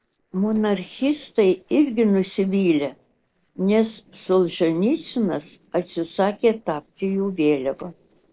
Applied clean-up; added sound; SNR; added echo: neural separator model SepFormer DNS4.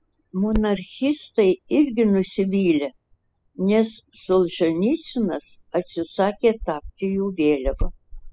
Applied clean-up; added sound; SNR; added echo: classical method spectral subtraction.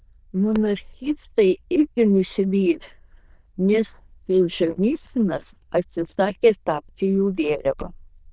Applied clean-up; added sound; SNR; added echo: neural diffusion model UNIVERSE++.